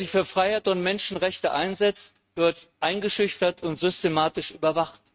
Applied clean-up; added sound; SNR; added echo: neural mask model RNNoise.